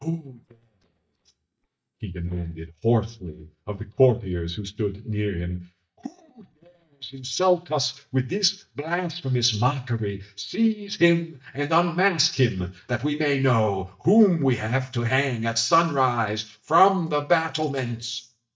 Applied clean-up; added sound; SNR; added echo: neural mask model DeepFilterNet 3.